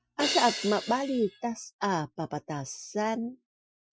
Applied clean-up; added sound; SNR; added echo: classical method Wiener filter.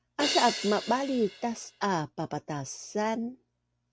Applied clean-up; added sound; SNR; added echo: none; Crash cymbal; 5 dB; none.